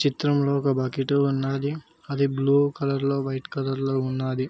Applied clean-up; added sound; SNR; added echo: none; none; none; none.